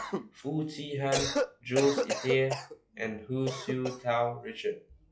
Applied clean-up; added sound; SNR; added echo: classical method log-MMSE.